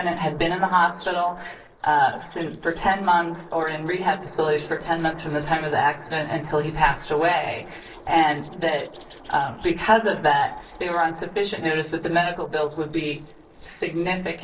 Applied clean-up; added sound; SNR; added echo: neural separator model SepFormer DNS4.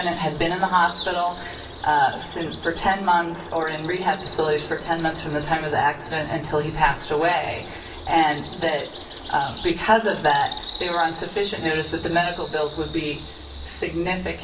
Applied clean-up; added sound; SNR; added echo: none; Bird vocalization, bird call, bird song; 15 dB; reverberation time 0.3 s.